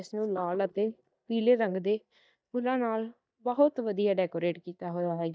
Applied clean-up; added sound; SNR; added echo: neural mask model DeepFilterNet 3.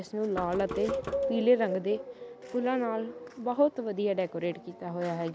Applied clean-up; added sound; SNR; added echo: none; Knock; 14 dB; none.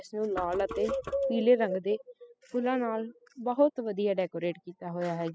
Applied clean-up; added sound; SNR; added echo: classical method spectral subtraction.